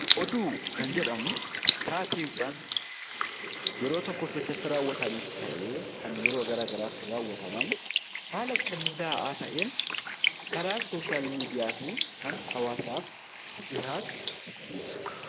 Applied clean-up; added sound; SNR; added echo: neural mask model Resemble Enhance denoiser.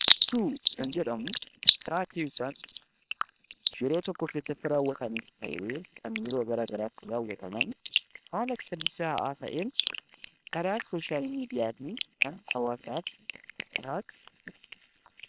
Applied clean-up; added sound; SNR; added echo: neural separator model SepFormer WHAM!.